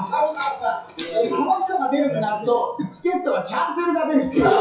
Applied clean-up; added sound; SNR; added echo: classical method WPE with log-MMSE.